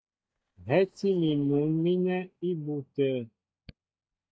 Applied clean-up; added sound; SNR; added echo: neural mask model DeepFilterNet 3.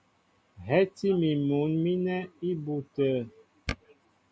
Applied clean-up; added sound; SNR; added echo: none; none; none; none.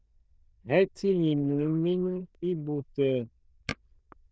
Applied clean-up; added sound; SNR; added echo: neural diffusion model UNIVERSE++.